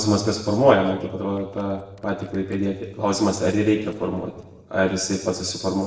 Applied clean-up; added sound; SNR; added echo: neural separator model SepFormer DNS4.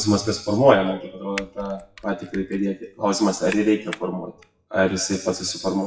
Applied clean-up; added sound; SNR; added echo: classical method WPE with log-MMSE.